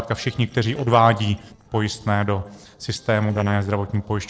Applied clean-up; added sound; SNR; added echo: neural separator model SepFormer DNS4.